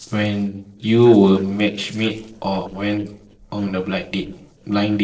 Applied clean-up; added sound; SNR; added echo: neural separator model SepFormer DNS4.